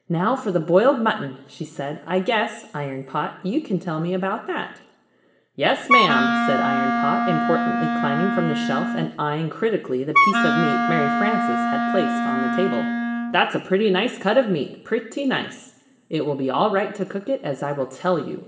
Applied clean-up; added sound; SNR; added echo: none; Wind instrument, woodwind instrument; -2 dB; reverberation time 1.1 s.